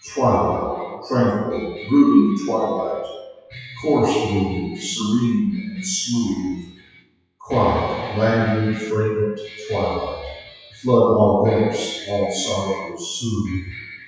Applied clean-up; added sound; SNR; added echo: classical method WPE with log-MMSE.